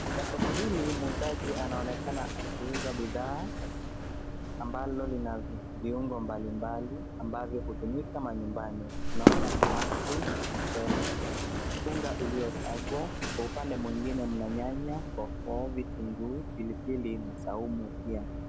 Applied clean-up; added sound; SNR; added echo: none; Run; -3 dB; none.